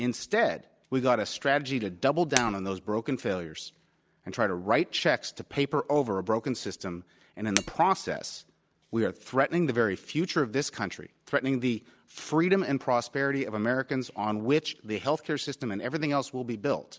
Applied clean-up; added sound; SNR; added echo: none; Shatter; 9 dB; none.